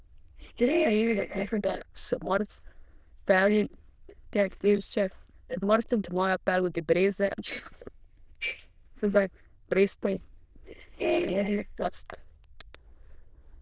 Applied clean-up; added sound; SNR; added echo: neural diffusion model UNIVERSE++.